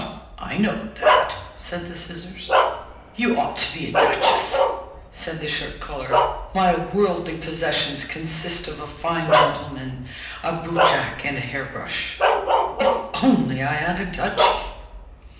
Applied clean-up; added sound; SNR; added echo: none; Bark; -1 dB; reverberation time 0.8 s.